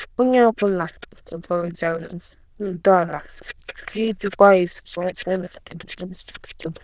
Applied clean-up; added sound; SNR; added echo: neural diffusion model UNIVERSE++.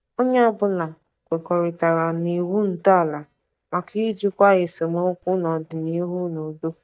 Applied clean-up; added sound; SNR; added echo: neural mask model DeepFilterNet 3.